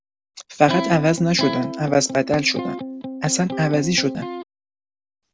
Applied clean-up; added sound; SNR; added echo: none; Electric guitar; 7 dB; none.